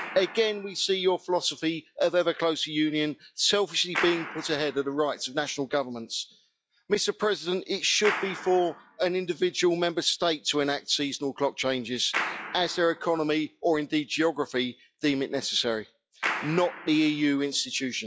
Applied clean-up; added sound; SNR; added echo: classical method log-MMSE.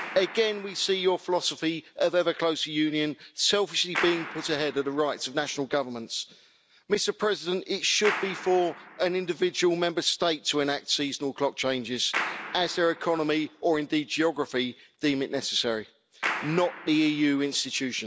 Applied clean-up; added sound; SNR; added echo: none; Clapping; 13 dB; none.